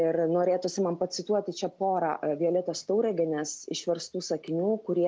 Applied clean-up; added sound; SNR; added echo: none; none; none; none.